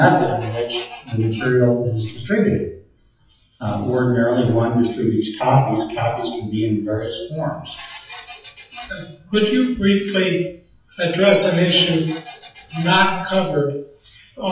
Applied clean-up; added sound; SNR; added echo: classical method WPE with log-MMSE.